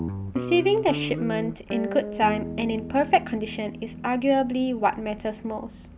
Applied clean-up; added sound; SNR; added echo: none; Guitar; 9 dB; none.